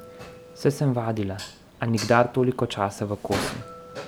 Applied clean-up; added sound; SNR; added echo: none; Dishes, pots, and pans; 12 dB; none.